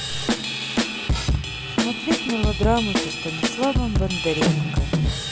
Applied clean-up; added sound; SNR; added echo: none; Drum / Drum kit; -4 dB; none.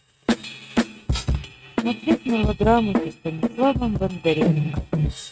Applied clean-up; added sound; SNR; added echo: neural mask model RNNoise.